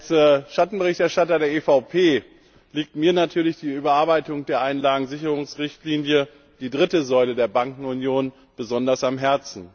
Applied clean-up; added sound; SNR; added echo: none; none; none; none.